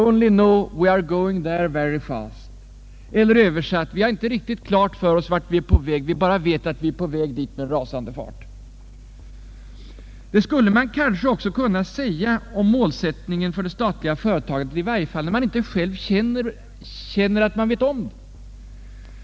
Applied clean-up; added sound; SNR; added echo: none; none; none; none.